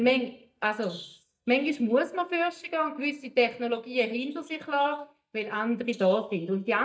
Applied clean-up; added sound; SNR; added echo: neural mask model DeepFilterNet 3.